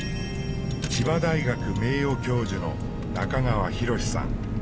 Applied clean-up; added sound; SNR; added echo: none; Car; 2 dB; none.